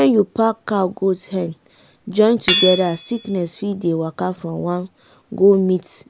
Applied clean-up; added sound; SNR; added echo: none; Hammer / Chink, clink; 9 dB; none.